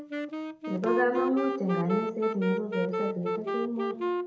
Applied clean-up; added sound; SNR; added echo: none; Wind instrument, woodwind instrument; 1 dB; reverberation time 0.8 s.